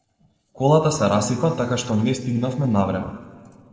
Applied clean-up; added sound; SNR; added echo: neural separator model SepFormer DNS4.